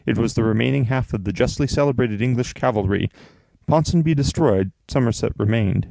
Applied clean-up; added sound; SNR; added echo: none; none; none; none.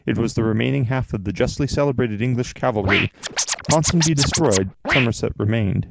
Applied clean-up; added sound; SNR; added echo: neural mask model Resemble Enhance denoiser.